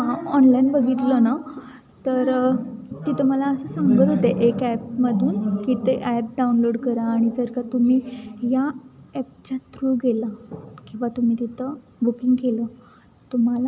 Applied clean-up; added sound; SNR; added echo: none; none; none; none.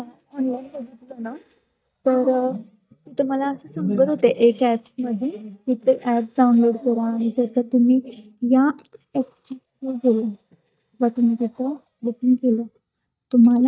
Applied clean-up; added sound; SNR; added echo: neural mask model DeepFilterNet 3.